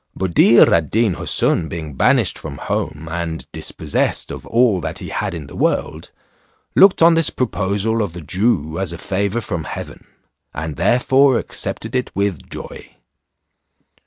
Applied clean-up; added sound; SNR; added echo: none; none; none; none.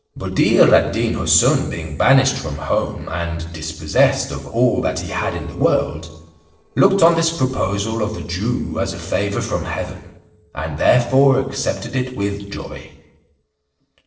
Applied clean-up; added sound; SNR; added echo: neural separator model SepFormer DNS4.